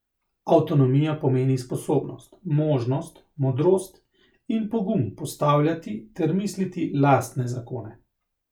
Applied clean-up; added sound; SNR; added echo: none; none; none; none.